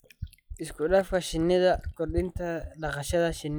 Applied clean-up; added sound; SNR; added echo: classical method log-MMSE.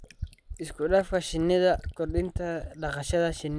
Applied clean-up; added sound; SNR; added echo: none; Fill (with liquid); 10 dB; none.